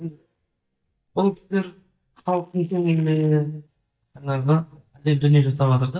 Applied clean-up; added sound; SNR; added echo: neural mask model DeepFilterNet 3.